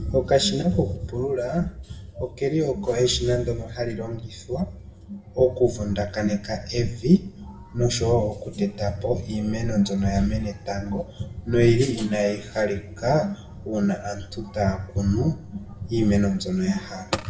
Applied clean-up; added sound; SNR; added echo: none; none; none; reverberation time 0.7 s.